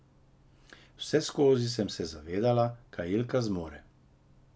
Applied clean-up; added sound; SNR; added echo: none; none; none; none.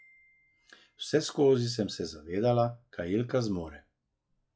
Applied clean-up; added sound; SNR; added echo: classical method log-MMSE.